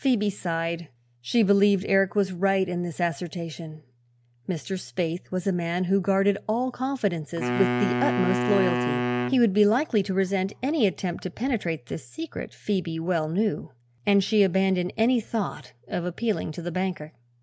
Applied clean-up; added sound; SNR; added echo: none; Wind instrument, woodwind instrument; 2 dB; none.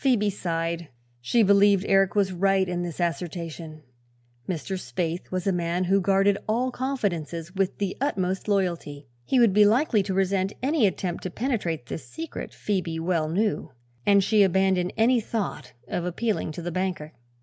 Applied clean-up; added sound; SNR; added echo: none; none; none; none.